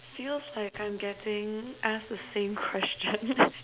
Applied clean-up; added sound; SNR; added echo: none; none; none; none.